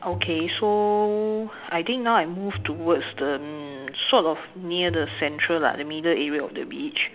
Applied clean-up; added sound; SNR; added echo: none; Bowed string instrument; 18 dB; none.